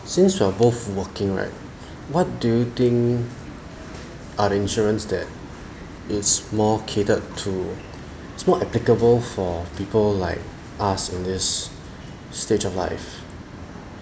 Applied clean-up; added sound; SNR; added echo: none; none; none; none.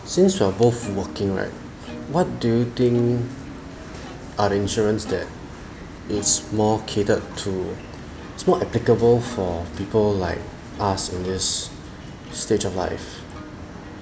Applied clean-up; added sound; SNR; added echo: none; Plucked string instrument; 18 dB; none.